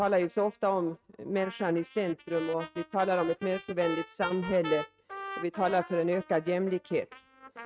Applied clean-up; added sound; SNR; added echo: neural mask model RNNoise.